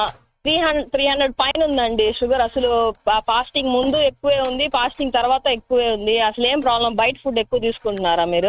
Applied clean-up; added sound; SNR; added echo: neural mask model RNNoise.